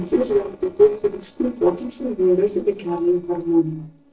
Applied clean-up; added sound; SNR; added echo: neural separator model SepFormer DNS4.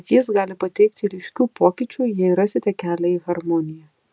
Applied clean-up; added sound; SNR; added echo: none; none; none; none.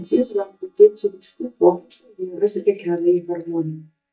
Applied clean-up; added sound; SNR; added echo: neural mask model DeepFilterNet 3.